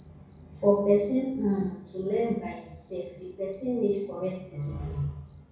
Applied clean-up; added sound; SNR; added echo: none; Cricket; -2 dB; reverberation time 0.6 s.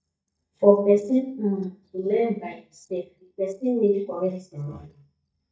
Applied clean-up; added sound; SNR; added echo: neural mask model DeepFilterNet 3.